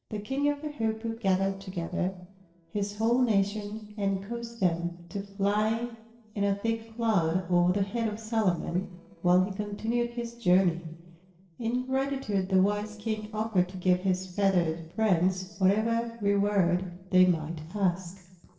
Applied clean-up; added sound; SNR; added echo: neural separator model SepFormer DNS4.